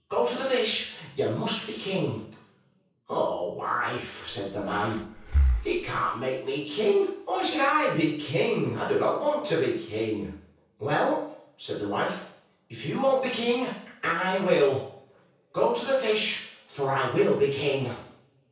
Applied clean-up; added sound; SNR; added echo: none; Breathing; 1 dB; reverberation time 0.6 s.